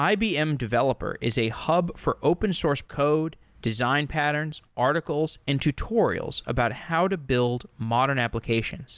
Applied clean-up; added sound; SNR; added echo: none; none; none; none.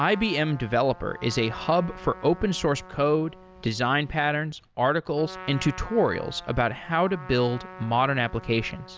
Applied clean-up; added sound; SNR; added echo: none; Trumpet; 18 dB; none.